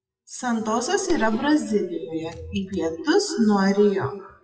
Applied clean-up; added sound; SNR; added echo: classical method WPE with log-MMSE.